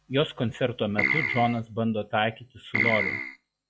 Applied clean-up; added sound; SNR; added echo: classical method log-MMSE.